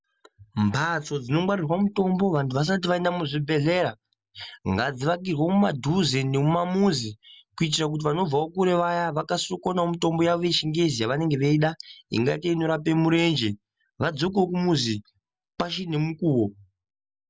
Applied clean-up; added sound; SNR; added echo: none; none; none; none.